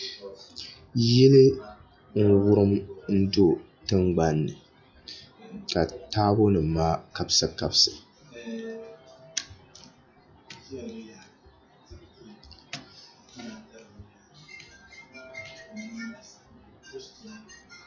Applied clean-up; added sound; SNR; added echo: classical method log-MMSE.